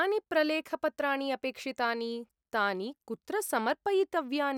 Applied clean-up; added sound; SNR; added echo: none; none; none; none.